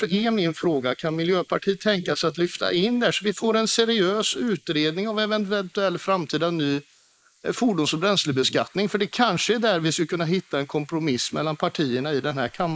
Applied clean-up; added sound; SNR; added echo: neural mask model Resemble Enhance denoiser.